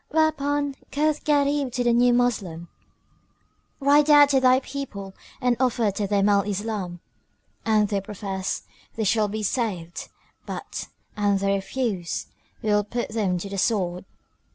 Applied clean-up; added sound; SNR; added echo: none; none; none; none.